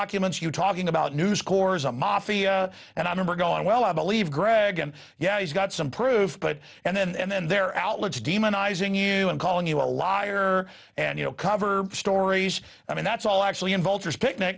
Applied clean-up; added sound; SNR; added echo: none; none; none; none.